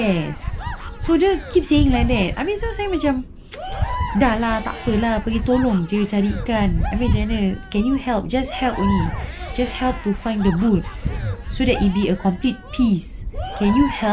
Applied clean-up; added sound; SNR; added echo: none; Crowd / Cheering; 15 dB; none.